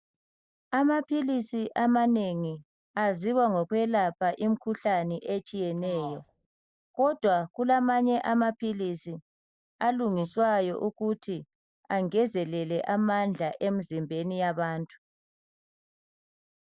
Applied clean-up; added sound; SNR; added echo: neural mask model Resemble Enhance denoiser.